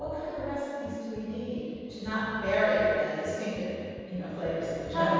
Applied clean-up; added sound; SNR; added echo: none; Bass guitar; 17 dB; reverberation time 2.2 s.